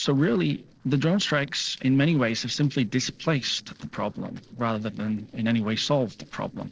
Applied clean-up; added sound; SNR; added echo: neural separator model SepFormer DNS4.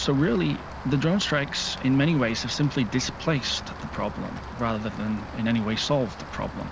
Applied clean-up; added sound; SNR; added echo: none; Rain; 12 dB; none.